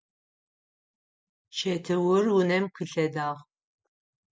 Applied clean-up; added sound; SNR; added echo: none; none; none; none.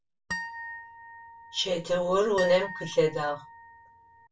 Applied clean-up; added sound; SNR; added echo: none; Harp; 11 dB; reverberation time 0.2 s.